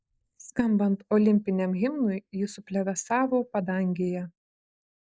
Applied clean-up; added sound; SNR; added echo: neural mask model Resemble Enhance denoiser.